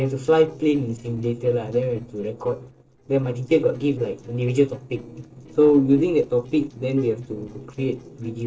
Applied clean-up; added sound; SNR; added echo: neural separator model SepFormer DNS4.